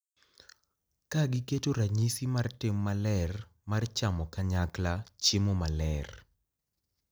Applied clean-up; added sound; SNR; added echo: none; none; none; none.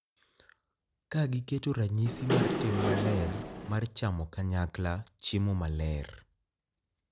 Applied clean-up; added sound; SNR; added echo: none; Engine / Mechanisms; -1 dB; none.